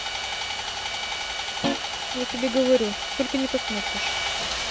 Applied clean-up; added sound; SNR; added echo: none; Guitar + Sawing; 0 dB; none.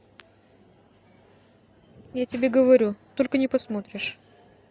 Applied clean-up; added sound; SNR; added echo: none; none; none; none.